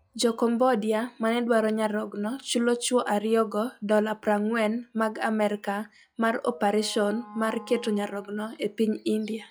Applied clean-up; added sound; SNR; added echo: classical method log-MMSE.